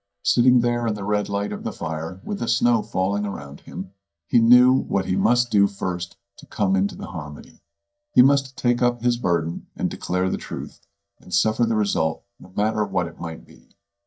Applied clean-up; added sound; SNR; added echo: neural mask model DeepFilterNet 3.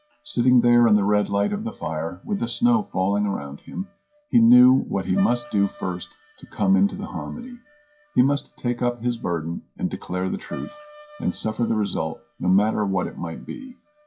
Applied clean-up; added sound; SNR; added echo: classical method WPE with log-MMSE.